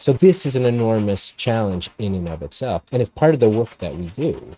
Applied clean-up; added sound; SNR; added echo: neural mask model RNNoise.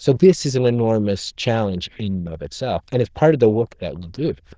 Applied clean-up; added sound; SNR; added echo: neural diffusion model UNIVERSE++.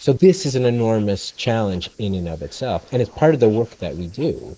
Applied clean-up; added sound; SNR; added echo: neural mask model Resemble Enhance denoiser.